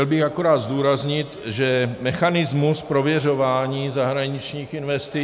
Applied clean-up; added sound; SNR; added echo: none; none; none; none.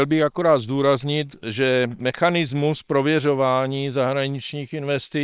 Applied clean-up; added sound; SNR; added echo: neural separator model SepFormer WHAM!.